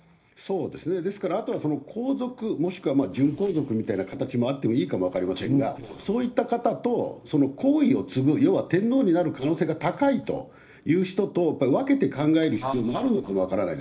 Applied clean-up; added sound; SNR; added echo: neural separator model SepFormer DNS4.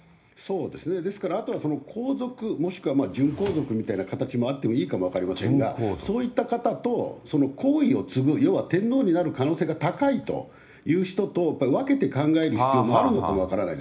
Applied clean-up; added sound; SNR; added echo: none; Drawer open or close; 18 dB; reverberation time 0.4 s.